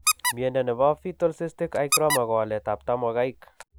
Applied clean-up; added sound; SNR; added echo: none; Squeak; 5 dB; none.